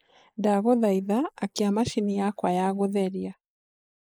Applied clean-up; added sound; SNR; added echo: neural mask model Resemble Enhance denoiser.